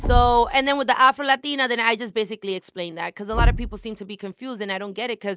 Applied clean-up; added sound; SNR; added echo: none; Thump, thud; 5 dB; none.